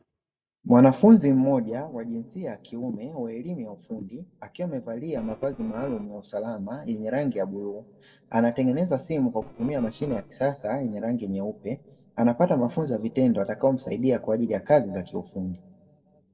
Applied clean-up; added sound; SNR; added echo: neural separator model SepFormer DNS4.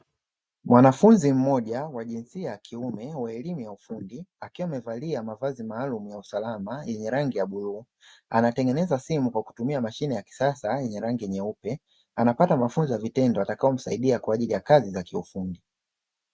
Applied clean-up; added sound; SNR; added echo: none; none; none; none.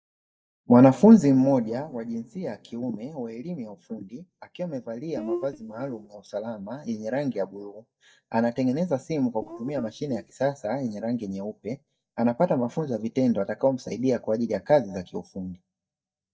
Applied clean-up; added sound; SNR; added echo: neural mask model DeepFilterNet 3.